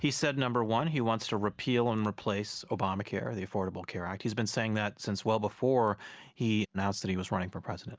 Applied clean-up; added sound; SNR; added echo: none; none; none; none.